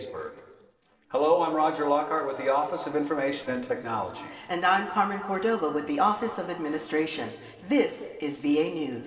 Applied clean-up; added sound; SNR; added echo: neural separator model SepFormer DNS4.